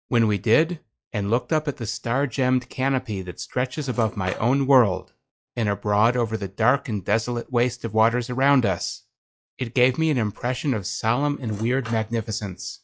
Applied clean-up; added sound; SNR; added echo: classical method log-MMSE.